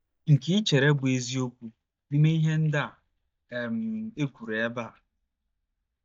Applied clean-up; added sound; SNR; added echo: neural mask model DeepFilterNet 3.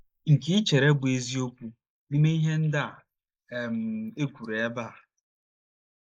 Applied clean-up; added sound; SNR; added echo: neural mask model Resemble Enhance denoiser.